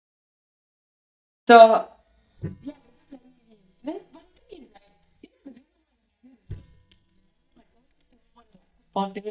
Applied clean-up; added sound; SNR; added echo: neural mask model DeepFilterNet 3.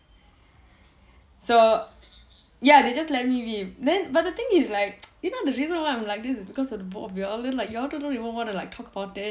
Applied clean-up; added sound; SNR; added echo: none; none; none; none.